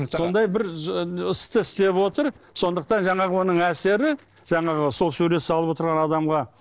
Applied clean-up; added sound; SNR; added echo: neural separator model SepFormer DNS4.